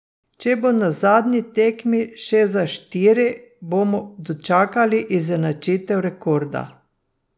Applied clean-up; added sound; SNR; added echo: none; none; none; none.